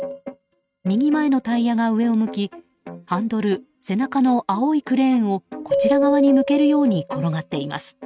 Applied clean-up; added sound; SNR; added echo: neural mask model RNNoise.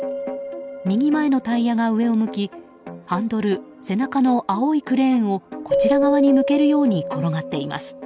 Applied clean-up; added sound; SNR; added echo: none; Keyboard (musical); 7 dB; none.